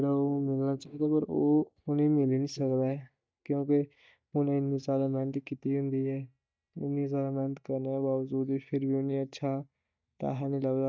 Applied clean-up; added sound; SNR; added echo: neural mask model DeepFilterNet 3.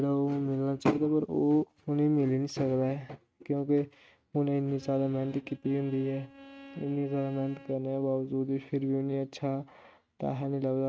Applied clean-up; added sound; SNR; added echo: neural mask model RNNoise.